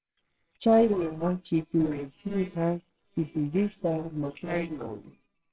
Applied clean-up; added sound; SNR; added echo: neural separator model SepFormer WHAMR!.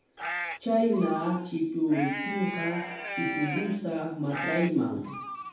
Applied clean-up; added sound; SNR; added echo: none; Livestock, farm animals, working animals; 7 dB; reverberation time 0.7 s.